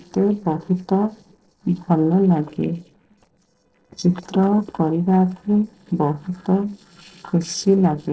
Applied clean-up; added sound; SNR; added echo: neural separator model SepFormer DNS4.